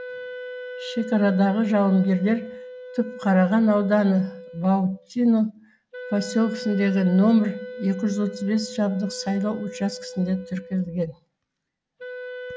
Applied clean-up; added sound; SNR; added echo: none; Wind instrument, woodwind instrument; 14 dB; none.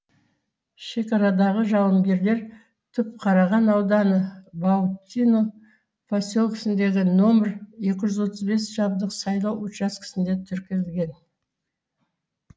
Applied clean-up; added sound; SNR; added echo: none; none; none; none.